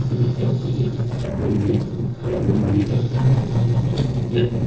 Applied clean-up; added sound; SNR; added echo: neural separator model SepFormer DNS4.